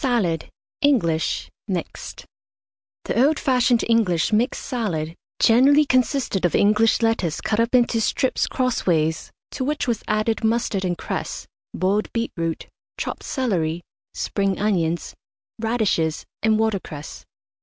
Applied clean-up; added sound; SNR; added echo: none; none; none; none.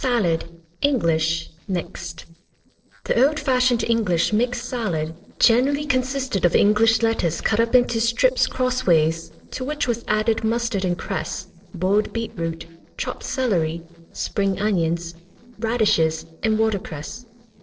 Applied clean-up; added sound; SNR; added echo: neural separator model SepFormer DNS4.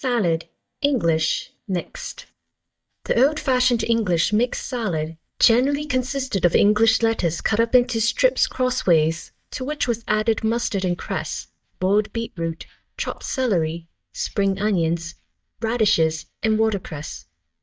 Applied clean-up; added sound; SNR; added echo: neural mask model DeepFilterNet 3.